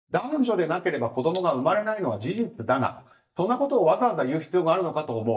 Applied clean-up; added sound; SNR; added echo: neural mask model DeepFilterNet 3.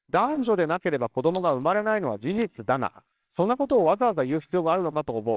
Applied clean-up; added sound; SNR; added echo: neural separator model SepFormer WHAMR!.